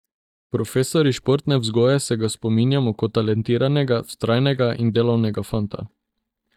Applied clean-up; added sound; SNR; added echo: neural mask model DeepFilterNet 3.